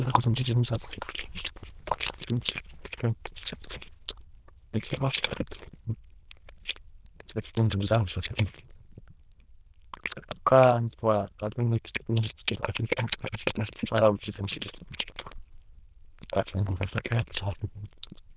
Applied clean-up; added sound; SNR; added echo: neural diffusion model UNIVERSE++.